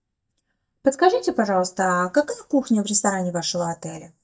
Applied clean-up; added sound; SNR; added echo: neural mask model DeepFilterNet 3.